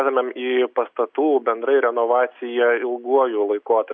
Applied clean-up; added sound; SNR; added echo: none; none; none; none.